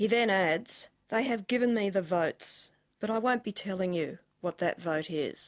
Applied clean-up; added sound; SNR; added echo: none; none; none; none.